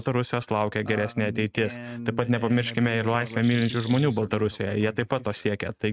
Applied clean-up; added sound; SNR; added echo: neural mask model RNNoise.